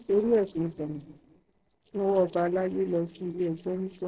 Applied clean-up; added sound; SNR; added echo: neural separator model SepFormer DNS4.